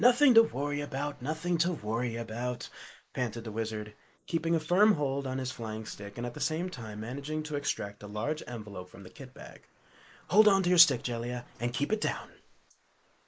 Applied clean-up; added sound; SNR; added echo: neural mask model Resemble Enhance denoiser.